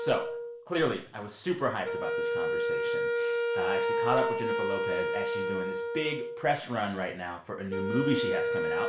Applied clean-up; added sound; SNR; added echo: none; Wind instrument, woodwind instrument; -1 dB; reverberation time 0.4 s.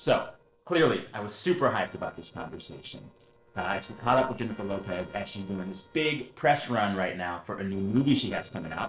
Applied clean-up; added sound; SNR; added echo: neural separator model SepFormer DNS4.